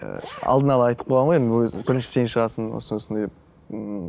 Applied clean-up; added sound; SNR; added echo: neural mask model Resemble Enhance denoiser.